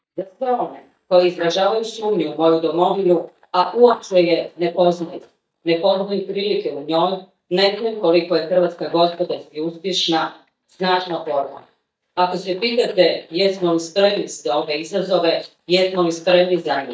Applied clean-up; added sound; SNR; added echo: neural mask model DeepFilterNet 3.